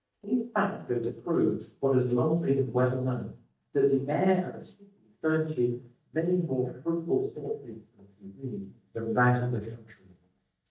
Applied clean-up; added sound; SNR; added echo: neural mask model DeepFilterNet 3.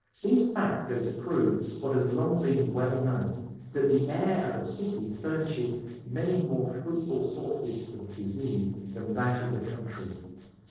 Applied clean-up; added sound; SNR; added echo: neural separator model SepFormer DNS4.